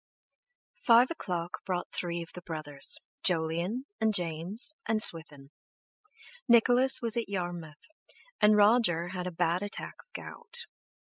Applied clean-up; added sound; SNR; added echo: none; none; none; none.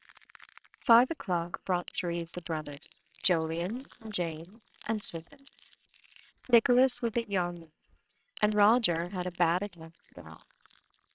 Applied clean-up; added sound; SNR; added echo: neural separator model SepFormer WHAMR!.